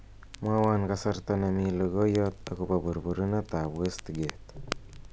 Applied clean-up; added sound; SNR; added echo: none; Crackle; 15 dB; none.